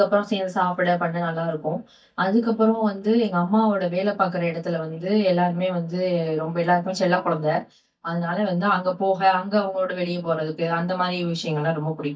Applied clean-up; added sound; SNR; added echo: neural mask model DeepFilterNet 3.